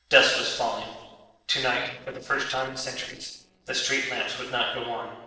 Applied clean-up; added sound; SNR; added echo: neural separator model SepFormer DNS4.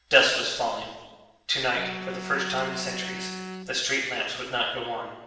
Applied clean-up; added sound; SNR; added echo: none; Wind instrument, woodwind instrument; 11 dB; reverberation time 1.1 s.